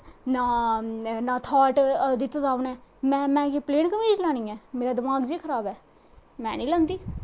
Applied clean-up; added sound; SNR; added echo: none; none; none; none.